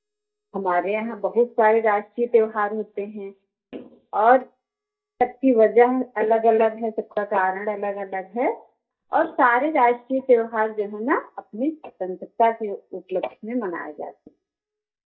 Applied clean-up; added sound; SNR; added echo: neural mask model DeepFilterNet 3.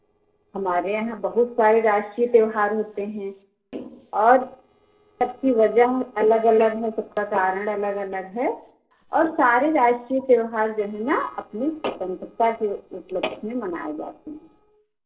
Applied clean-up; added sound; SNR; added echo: neural separator model SepFormer DNS4.